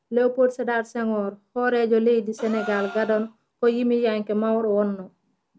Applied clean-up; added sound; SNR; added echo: none; Gasp; 16 dB; none.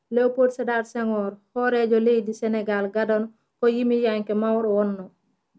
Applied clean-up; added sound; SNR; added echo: none; none; none; none.